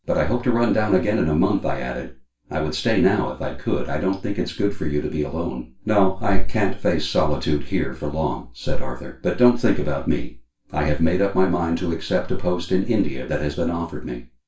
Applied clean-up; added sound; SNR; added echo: none; none; none; reverberation time 0.3 s.